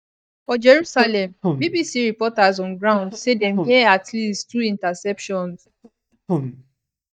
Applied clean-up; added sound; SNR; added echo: neural mask model DeepFilterNet 3.